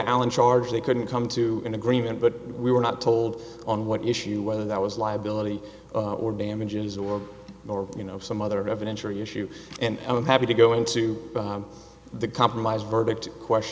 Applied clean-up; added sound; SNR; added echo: none; none; none; none.